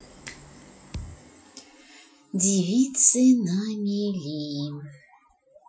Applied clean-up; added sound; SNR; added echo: classical method Wiener filter.